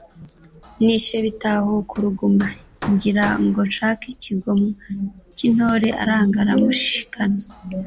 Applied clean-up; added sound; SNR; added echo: none; Hammer; 19 dB; none.